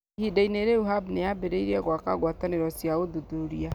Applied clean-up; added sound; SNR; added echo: none; none; none; none.